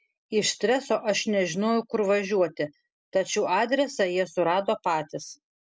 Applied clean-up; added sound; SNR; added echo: none; none; none; none.